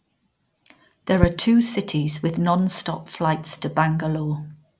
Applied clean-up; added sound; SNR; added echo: none; none; none; none.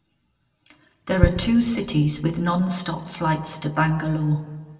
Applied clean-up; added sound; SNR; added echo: none; none; none; reverberation time 1.2 s.